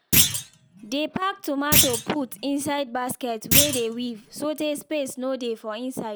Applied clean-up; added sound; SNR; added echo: none; Thump, thud; -3 dB; none.